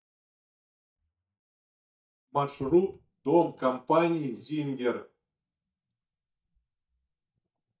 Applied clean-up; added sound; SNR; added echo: neural mask model DeepFilterNet 3.